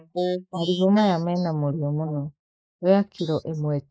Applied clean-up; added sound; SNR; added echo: neural mask model Resemble Enhance denoiser.